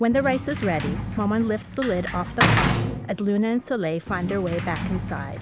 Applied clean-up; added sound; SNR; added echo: none; Sliding door / Slam; 2 dB; none.